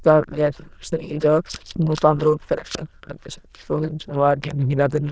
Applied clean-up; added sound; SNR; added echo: neural diffusion model UNIVERSE++.